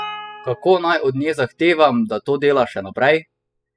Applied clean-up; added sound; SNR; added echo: classical method spectral subtraction.